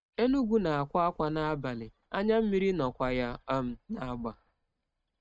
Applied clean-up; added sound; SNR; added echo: neural mask model RNNoise.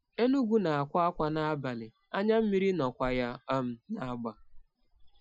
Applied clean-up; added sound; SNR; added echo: classical method Wiener filter.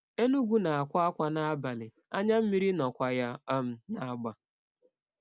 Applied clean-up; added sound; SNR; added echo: none; none; none; none.